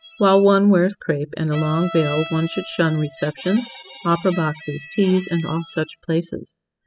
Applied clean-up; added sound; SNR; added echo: classical method spectral subtraction.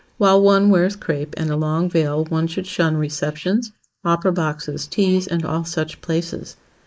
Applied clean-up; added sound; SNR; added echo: neural mask model Resemble Enhance denoiser.